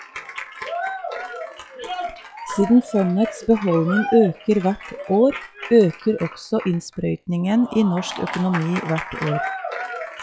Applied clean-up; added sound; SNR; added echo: classical method log-MMSE.